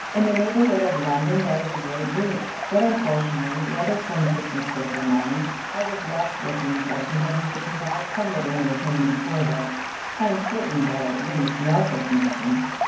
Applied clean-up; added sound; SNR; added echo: none; Stream; 6 dB; reverberation time 0.9 s.